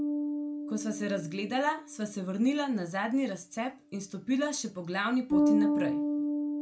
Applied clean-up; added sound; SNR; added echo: none; Bass guitar; 0 dB; none.